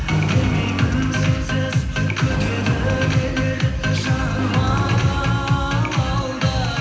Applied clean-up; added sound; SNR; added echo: none; Engine; 8 dB; reverberation time 0.8 s.